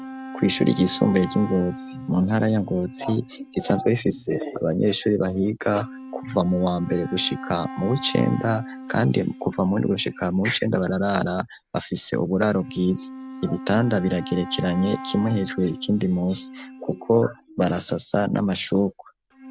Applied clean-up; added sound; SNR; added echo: none; Wind instrument, woodwind instrument; 15 dB; none.